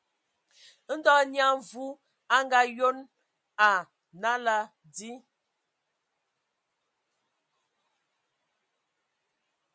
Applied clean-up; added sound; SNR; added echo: none; none; none; none.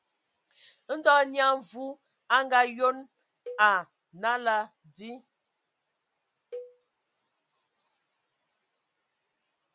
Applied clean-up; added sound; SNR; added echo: none; Cowbell; 18 dB; none.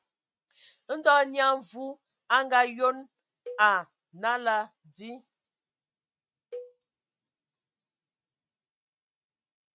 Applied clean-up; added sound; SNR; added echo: neural mask model RNNoise.